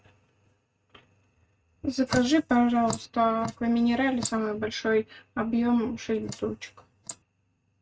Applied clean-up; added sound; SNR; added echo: neural mask model RNNoise.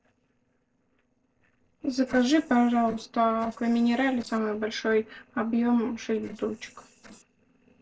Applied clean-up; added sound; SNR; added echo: neural separator model SepFormer DNS4.